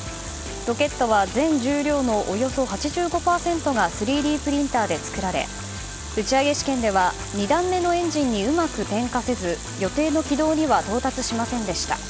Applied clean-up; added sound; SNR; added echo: none; Water tap, faucet; 14 dB; none.